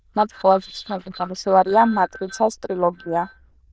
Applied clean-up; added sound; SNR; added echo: neural diffusion model UNIVERSE++.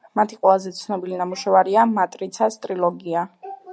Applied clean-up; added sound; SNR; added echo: none; none; none; none.